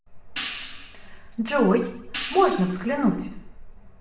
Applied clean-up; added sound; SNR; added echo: none; Hi-hat; 13 dB; reverberation time 0.7 s.